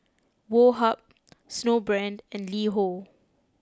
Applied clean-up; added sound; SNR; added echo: none; none; none; none.